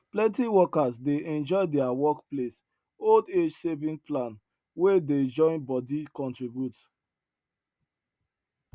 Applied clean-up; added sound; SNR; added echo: none; none; none; none.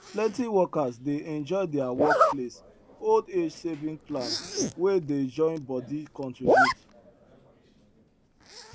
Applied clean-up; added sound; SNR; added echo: none; Zipper (clothing); 1 dB; none.